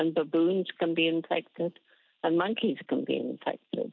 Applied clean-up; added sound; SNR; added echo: none; none; none; none.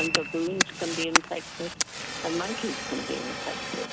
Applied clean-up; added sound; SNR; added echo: none; Piano + Fire; -2 dB; none.